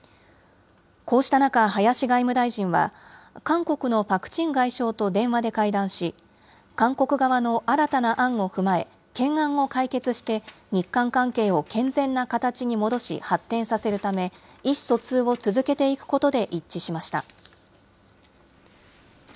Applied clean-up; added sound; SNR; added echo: none; none; none; none.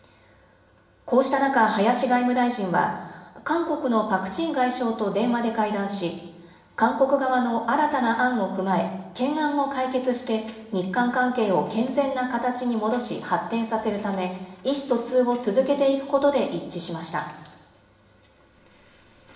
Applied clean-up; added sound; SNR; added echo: none; none; none; reverberation time 1.0 s.